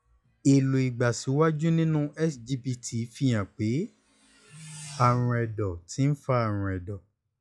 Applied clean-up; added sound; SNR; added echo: classical method log-MMSE.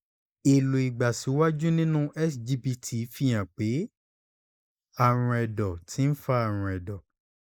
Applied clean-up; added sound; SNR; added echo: neural mask model Resemble Enhance denoiser.